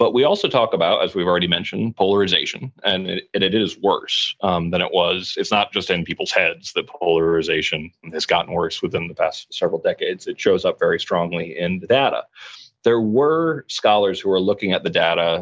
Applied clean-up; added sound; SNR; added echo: none; none; none; none.